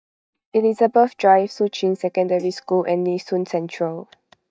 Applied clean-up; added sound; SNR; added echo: neural mask model DeepFilterNet 3.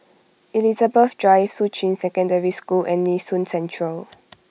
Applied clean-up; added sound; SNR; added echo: none; none; none; none.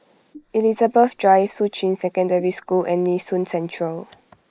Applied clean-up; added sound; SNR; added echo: neural mask model Resemble Enhance denoiser.